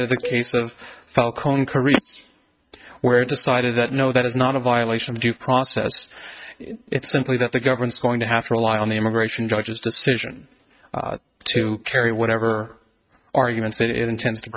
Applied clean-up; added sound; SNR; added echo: neural mask model RNNoise.